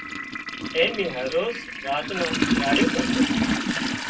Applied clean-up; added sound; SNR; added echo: none; Toilet flush; -3 dB; reverberation time 0.1 s.